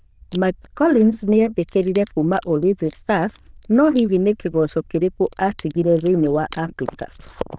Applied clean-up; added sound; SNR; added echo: neural diffusion model UNIVERSE++.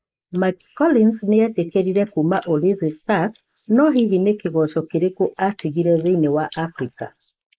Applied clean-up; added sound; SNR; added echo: neural mask model Resemble Enhance denoiser.